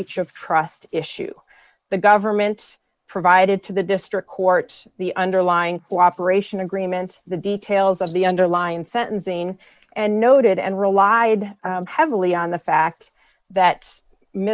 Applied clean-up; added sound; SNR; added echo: neural mask model Resemble Enhance denoiser.